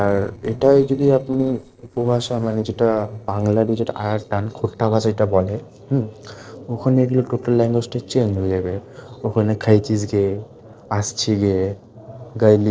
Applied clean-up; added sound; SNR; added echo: neural separator model SepFormer DNS4.